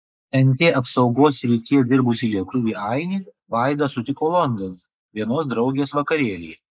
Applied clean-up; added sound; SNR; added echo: neural mask model Resemble Enhance denoiser.